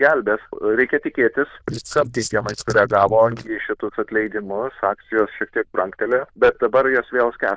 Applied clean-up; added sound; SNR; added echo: neural diffusion model UNIVERSE++.